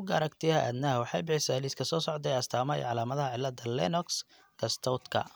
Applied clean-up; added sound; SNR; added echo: none; none; none; none.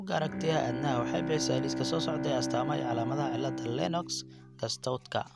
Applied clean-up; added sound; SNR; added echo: none; Bowed string instrument; 2 dB; none.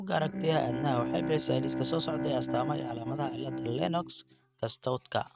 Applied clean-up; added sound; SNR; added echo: neural mask model RNNoise.